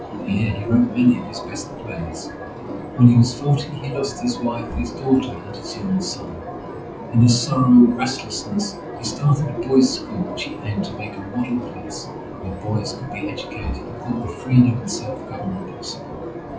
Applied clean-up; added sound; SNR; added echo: classical method WPE with log-MMSE.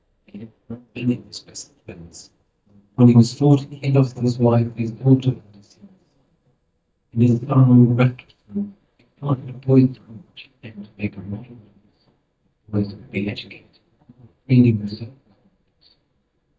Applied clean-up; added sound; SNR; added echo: neural mask model DeepFilterNet 3.